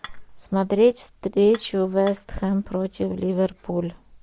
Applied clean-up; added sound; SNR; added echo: none; Dishes, pots, and pans / Chink, clink; 20 dB; none.